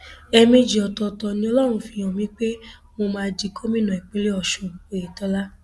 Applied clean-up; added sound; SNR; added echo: none; none; none; none.